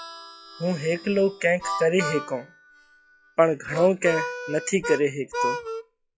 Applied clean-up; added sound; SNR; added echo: classical method log-MMSE.